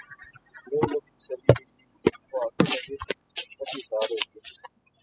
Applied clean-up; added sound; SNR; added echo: classical method spectral subtraction.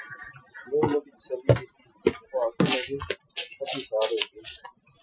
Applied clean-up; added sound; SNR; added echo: classical method Wiener filter.